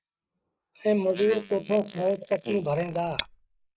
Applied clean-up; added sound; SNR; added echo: neural mask model Resemble Enhance denoiser.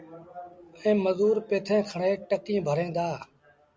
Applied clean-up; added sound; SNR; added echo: none; none; none; none.